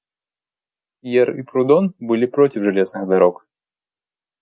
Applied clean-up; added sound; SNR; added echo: none; none; none; none.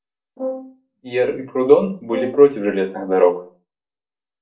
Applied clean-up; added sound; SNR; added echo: neural separator model SepFormer DNS4.